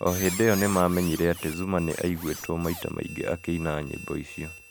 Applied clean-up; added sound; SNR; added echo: none; Squeak; 12 dB; none.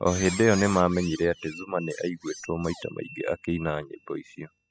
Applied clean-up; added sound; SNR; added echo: classical method spectral subtraction.